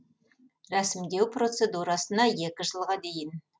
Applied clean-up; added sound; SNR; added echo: none; none; none; none.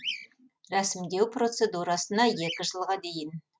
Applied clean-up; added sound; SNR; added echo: neural mask model RNNoise.